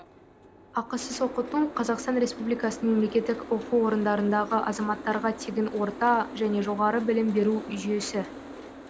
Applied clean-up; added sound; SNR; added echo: none; Boat, Water vehicle; 13 dB; none.